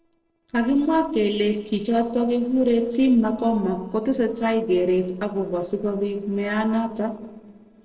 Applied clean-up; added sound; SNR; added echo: neural separator model SepFormer DNS4.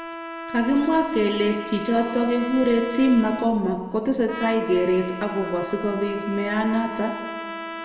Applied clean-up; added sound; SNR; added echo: none; Trumpet; 11 dB; reverberation time 2.3 s.